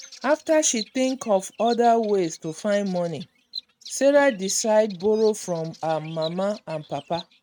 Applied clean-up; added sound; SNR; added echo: neural mask model RNNoise.